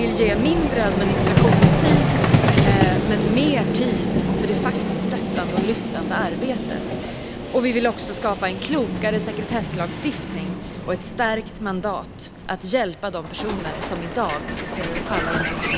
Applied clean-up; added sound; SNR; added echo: none; Vehicle; -3 dB; none.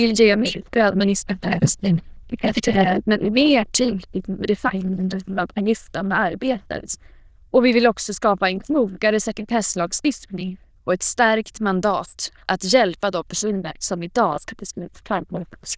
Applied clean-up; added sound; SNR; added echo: neural diffusion model UNIVERSE++.